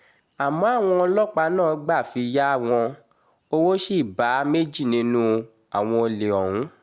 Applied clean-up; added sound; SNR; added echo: none; none; none; none.